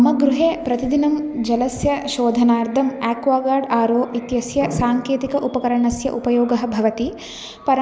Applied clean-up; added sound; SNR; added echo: none; none; none; none.